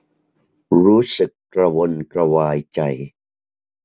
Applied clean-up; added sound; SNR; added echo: none; none; none; none.